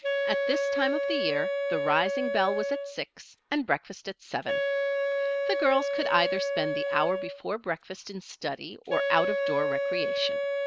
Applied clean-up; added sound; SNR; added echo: none; Wind instrument, woodwind instrument; -1 dB; none.